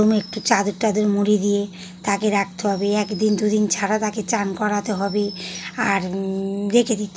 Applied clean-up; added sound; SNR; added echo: none; none; none; none.